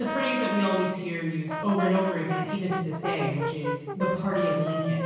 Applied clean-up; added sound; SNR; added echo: none; Brass instrument; 4 dB; reverberation time 1.0 s.